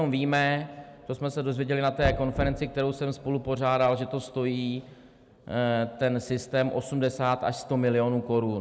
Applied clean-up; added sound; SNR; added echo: none; Knock; 10 dB; none.